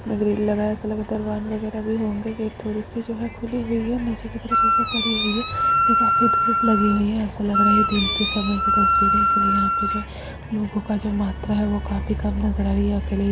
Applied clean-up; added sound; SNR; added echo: none; Wind instrument, woodwind instrument; -3 dB; none.